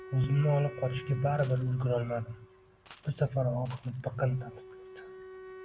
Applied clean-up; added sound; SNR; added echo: none; Wind instrument, woodwind instrument + Coin (dropping); 16 dB; none.